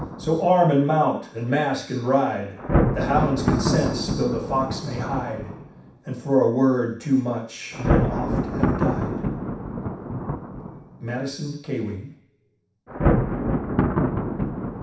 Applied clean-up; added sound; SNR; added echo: none; Thunder; 1 dB; reverberation time 0.7 s.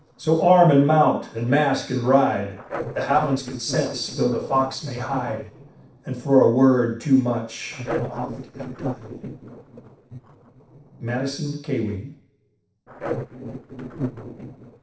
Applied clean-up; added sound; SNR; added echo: neural separator model SepFormer DNS4.